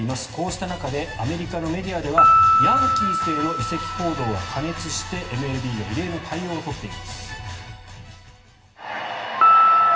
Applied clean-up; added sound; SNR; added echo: none; Piano; -5 dB; reverberation time 0.9 s.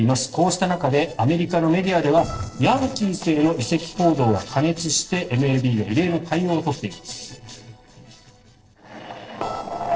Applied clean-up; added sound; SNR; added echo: neural separator model SepFormer DNS4.